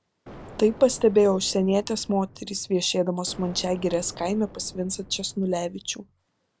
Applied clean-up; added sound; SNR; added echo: none; Explosion; 20 dB; none.